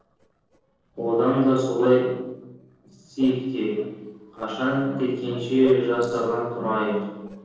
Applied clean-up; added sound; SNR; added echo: neural separator model SepFormer DNS4.